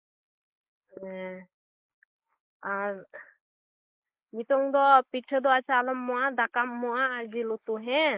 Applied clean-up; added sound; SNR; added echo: neural mask model Resemble Enhance denoiser.